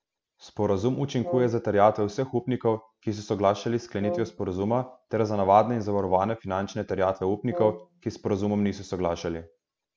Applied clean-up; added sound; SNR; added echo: none; Brass instrument; 11 dB; none.